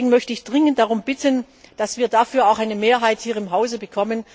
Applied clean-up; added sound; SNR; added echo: none; none; none; none.